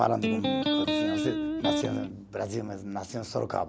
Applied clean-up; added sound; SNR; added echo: none; Electric guitar; -4 dB; none.